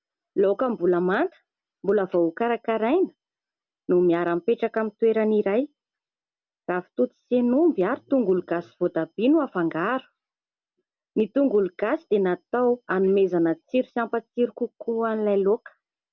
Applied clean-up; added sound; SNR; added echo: none; none; none; none.